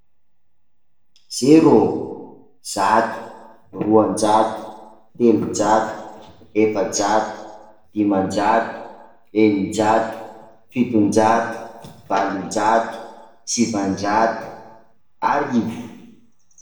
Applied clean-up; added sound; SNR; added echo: none; none; none; reverberation time 1.0 s.